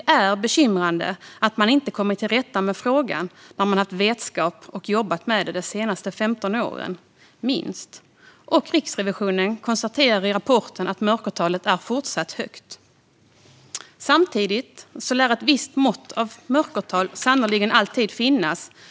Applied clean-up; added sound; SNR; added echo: none; none; none; none.